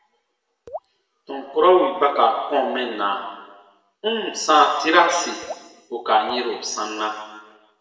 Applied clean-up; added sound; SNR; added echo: none; Raindrop / Drip; 16 dB; reverberation time 1.3 s.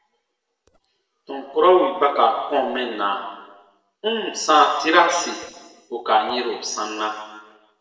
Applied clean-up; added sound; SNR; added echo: neural separator model SepFormer DNS4.